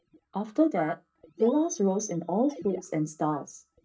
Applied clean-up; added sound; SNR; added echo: neural mask model DeepFilterNet 3.